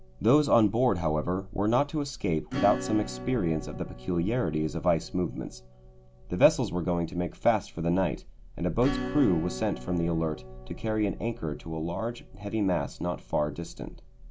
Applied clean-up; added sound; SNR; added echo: none; Acoustic guitar / Strum; 14 dB; none.